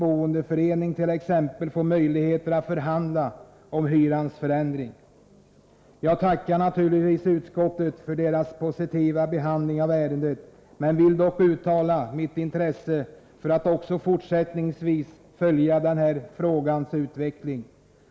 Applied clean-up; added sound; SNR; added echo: none; none; none; none.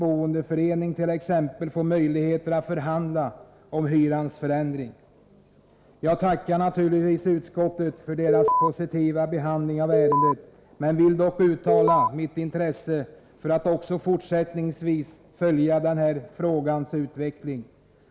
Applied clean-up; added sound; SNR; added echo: none; Alarm; -5 dB; none.